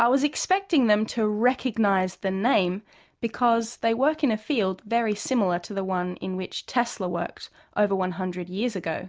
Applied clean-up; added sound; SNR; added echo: none; none; none; none.